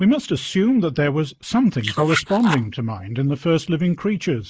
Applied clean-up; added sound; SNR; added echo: neural mask model Resemble Enhance denoiser.